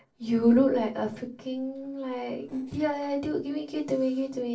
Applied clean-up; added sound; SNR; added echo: neural separator model SepFormer DNS4.